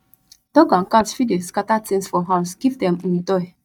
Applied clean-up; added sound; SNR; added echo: neural mask model DeepFilterNet 3.